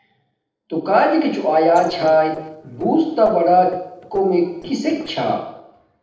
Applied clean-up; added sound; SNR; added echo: neural separator model SepFormer DNS4.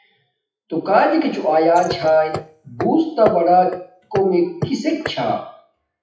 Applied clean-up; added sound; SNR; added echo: classical method WPE with log-MMSE.